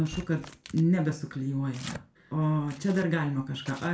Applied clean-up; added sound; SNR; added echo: none; Tearing; 19 dB; reverberation time 0.3 s.